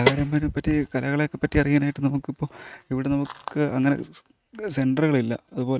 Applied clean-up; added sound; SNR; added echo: neural mask model RNNoise.